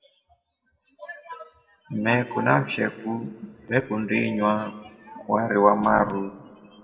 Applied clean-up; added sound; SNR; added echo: none; Hi-hat; 19 dB; reverberation time 1.4 s.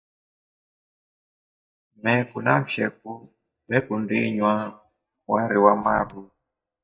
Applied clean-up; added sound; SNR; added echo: neural mask model DeepFilterNet 3.